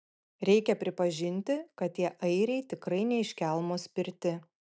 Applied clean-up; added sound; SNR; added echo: none; none; none; none.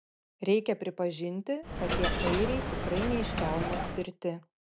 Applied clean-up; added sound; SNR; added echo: none; Coin (dropping); -1 dB; none.